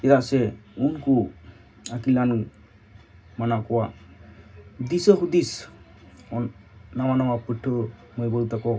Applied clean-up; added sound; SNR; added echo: none; none; none; reverberation time 0.4 s.